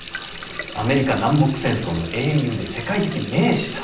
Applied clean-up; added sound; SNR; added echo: none; Water tap, faucet; 10 dB; reverberation time 0.6 s.